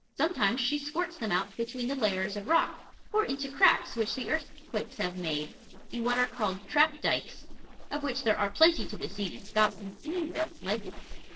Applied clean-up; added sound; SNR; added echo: neural separator model SepFormer DNS4.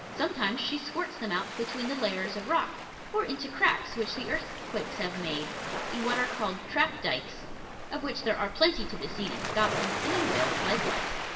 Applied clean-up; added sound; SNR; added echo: none; Waves, surf; 4 dB; reverberation time 1.0 s.